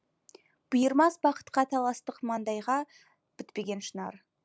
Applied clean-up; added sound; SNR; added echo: none; none; none; none.